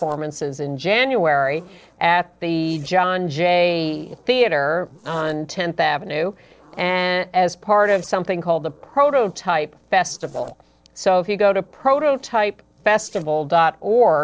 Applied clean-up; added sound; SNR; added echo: neural separator model SepFormer DNS4.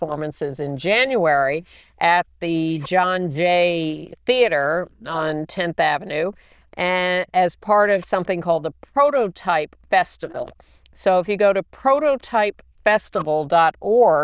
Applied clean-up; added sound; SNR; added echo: neural diffusion model UNIVERSE++.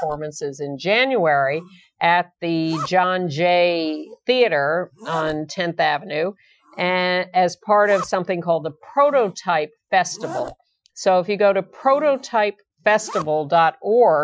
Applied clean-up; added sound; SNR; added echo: classical method Wiener filter.